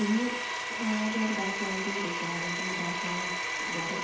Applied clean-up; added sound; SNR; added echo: none; Domestic sounds, home sounds; 0 dB; reverberation time 0.5 s.